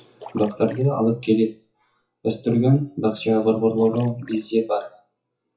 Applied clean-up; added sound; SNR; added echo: classical method WPE with log-MMSE.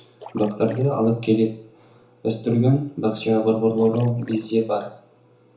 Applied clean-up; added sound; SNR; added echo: none; Splash, splatter; 19 dB; reverberation time 0.6 s.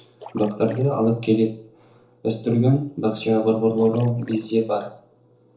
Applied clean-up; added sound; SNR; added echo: neural separator model SepFormer DNS4.